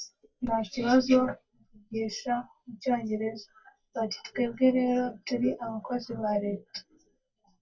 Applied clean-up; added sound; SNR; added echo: neural mask model DeepFilterNet 3.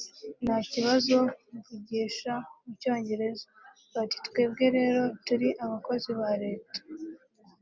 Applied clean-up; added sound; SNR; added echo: none; none; none; none.